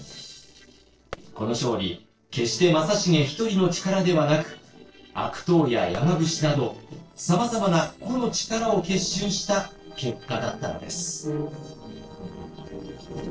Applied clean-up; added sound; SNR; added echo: neural separator model SepFormer DNS4.